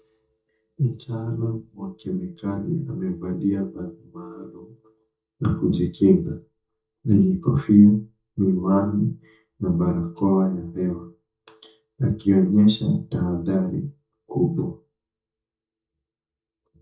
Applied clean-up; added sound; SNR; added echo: neural mask model DeepFilterNet 3.